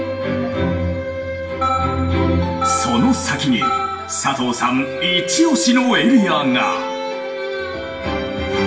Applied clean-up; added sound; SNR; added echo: none; Wind instrument, woodwind instrument; 9 dB; reverberation time 0.9 s.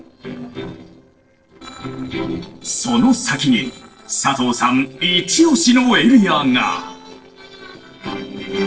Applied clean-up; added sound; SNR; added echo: neural separator model SepFormer DNS4.